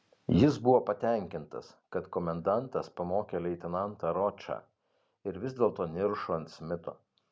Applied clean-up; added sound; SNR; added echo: none; none; none; none.